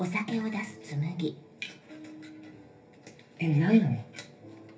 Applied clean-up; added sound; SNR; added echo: none; none; none; reverberation time 0.3 s.